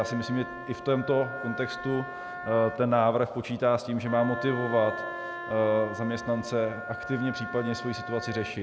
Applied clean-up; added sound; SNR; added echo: none; Wind instrument, woodwind instrument; 10 dB; none.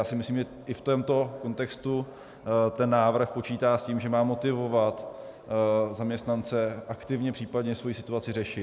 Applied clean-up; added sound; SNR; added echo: none; none; none; none.